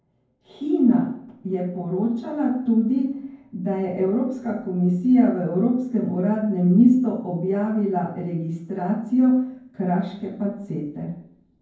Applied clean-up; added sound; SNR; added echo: none; none; none; reverberation time 0.9 s.